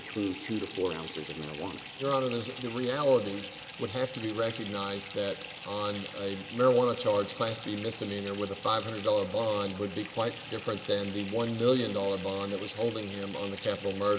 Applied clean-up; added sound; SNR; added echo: none; Fill (with liquid) / Bathtub (filling or washing); 12 dB; none.